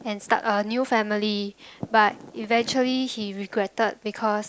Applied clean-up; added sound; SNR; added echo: none; none; none; none.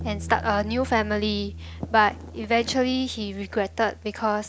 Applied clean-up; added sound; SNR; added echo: none; Bass guitar; 13 dB; none.